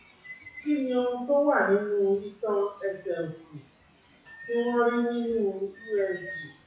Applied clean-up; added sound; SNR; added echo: classical method WPE with log-MMSE.